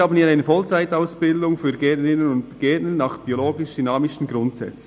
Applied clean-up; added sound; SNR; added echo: none; none; none; none.